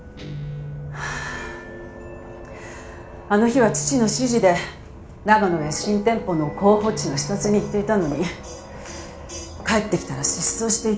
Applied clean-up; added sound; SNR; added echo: none; Guitar; 15 dB; reverberation time 0.4 s.